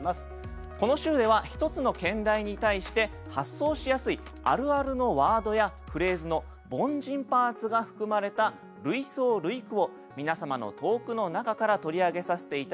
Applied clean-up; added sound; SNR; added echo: none; none; none; none.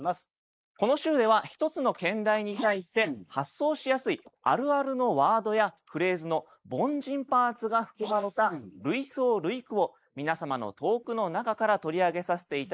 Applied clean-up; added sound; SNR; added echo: neural mask model Resemble Enhance denoiser.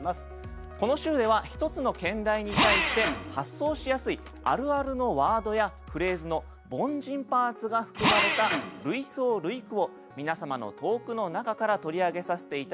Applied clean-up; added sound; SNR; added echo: none; Drill; 1 dB; none.